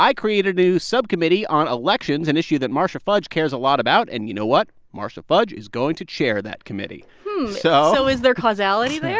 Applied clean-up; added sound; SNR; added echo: none; none; none; none.